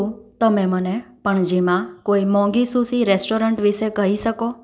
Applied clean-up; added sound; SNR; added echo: none; none; none; none.